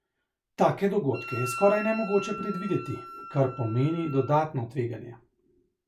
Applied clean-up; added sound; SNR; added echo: none; Wind instrument, woodwind instrument; 11 dB; none.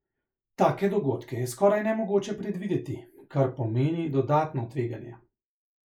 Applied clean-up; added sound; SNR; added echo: neural mask model Resemble Enhance denoiser.